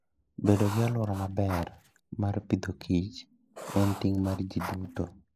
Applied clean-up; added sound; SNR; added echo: neural mask model Resemble Enhance denoiser.